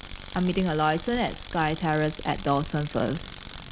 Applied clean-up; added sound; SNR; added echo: none; Tools; 13 dB; none.